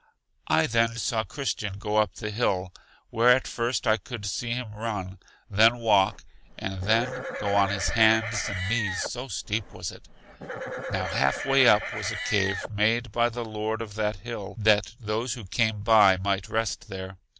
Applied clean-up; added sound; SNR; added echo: none; Livestock, farm animals, working animals; 7 dB; none.